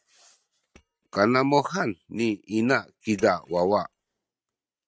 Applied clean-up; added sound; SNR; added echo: neural mask model RNNoise.